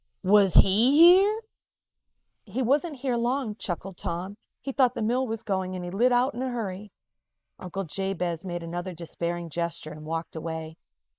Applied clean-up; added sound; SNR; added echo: neural mask model Resemble Enhance denoiser.